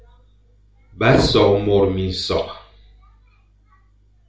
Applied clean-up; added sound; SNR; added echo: none; none; none; reverberation time 0.4 s.